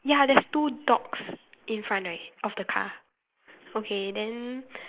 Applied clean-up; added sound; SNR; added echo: neural mask model Resemble Enhance denoiser.